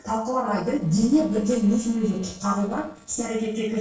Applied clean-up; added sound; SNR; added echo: neural separator model SepFormer DNS4.